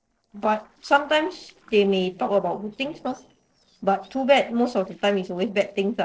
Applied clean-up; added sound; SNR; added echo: neural separator model SepFormer DNS4.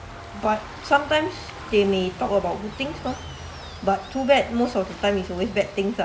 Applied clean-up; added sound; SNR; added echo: none; Waves, surf; 17 dB; none.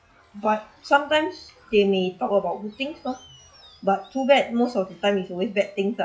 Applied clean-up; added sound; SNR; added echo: classical method log-MMSE.